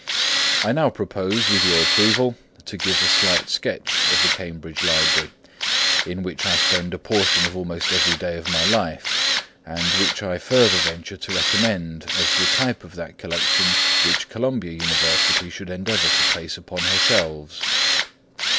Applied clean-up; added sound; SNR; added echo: none; Tools; -4 dB; none.